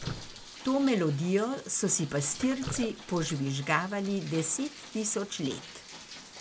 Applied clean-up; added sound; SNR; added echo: none; Drip + Rain; 13 dB; none.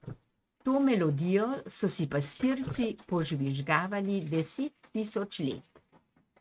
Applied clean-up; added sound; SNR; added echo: neural mask model RNNoise.